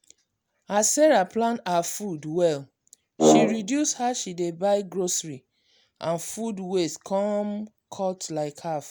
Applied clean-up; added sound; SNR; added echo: none; Brass instrument; -4 dB; none.